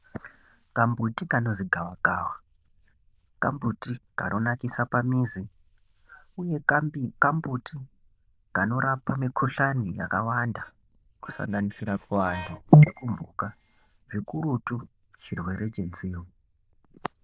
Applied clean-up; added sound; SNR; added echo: neural diffusion model UNIVERSE++.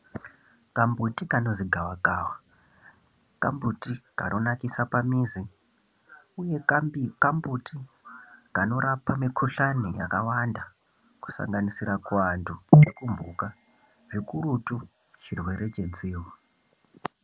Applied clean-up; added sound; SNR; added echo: none; none; none; none.